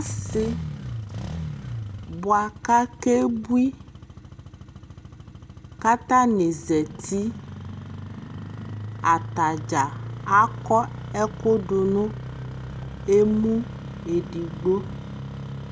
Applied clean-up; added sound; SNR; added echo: none; Engine starting; 10 dB; none.